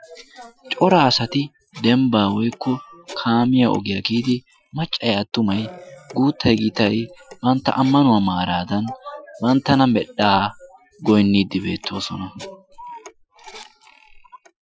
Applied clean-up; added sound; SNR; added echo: classical method Wiener filter.